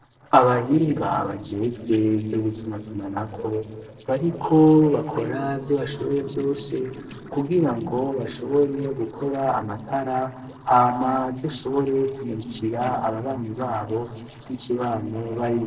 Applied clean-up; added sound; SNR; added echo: neural separator model SepFormer DNS4.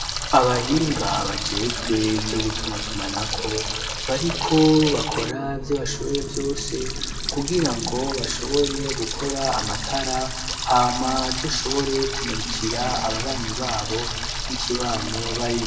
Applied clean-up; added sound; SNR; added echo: none; Water tap, faucet; 4 dB; reverberation time 1.6 s.